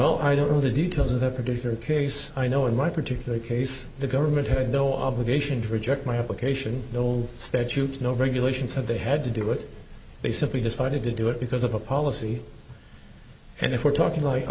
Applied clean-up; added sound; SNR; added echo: none; none; none; none.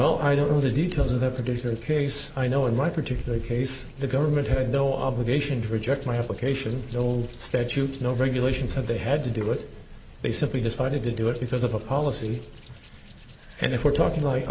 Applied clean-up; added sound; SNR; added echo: none; Hands; 17 dB; none.